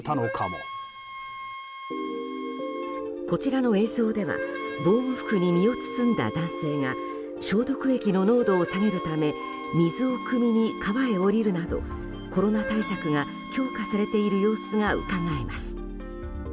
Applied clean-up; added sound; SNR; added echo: none; Wind instrument, woodwind instrument; 12 dB; none.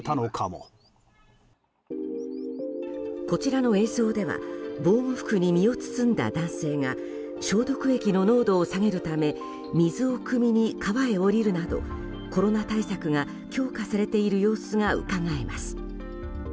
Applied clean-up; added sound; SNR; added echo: none; none; none; none.